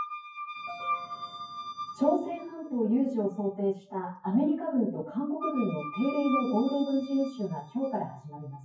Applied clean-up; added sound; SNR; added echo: classical method WPE with log-MMSE.